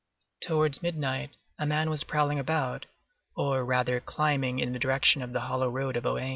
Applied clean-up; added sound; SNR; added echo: none; none; none; none.